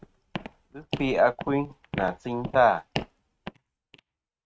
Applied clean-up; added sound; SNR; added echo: neural mask model RNNoise.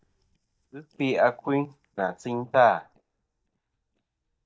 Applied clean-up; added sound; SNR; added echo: neural mask model DeepFilterNet 3.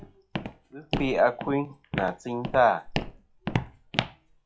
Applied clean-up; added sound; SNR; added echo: classical method log-MMSE.